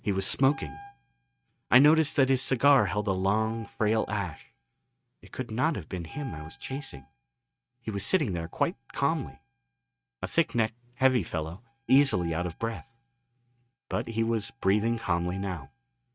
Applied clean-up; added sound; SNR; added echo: neural mask model RNNoise.